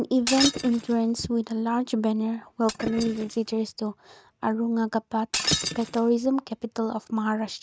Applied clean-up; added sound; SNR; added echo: neural mask model RNNoise.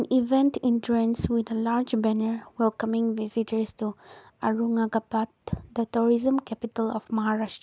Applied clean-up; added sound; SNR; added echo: none; none; none; none.